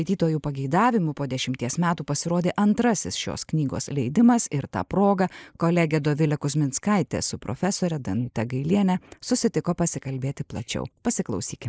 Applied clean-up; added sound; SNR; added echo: neural mask model Resemble Enhance denoiser.